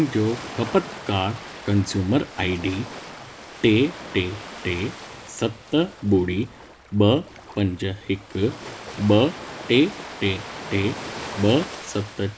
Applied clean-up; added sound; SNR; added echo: none; Ocean; 14 dB; none.